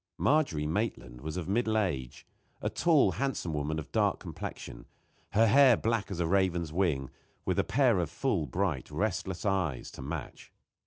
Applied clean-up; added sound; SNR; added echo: none; none; none; none.